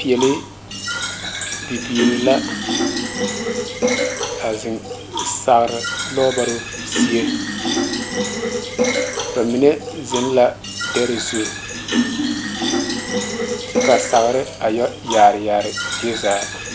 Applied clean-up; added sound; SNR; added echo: none; Fill (with liquid); 2 dB; none.